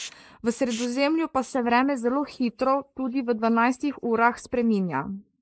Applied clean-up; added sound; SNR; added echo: neural mask model Resemble Enhance denoiser.